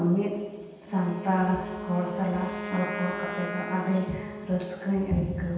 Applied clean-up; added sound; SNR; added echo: none; Wind instrument, woodwind instrument; 9 dB; reverberation time 1.2 s.